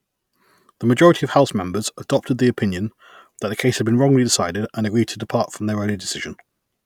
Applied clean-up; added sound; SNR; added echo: none; none; none; none.